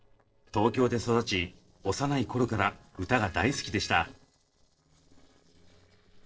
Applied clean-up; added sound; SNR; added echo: neural separator model SepFormer DNS4.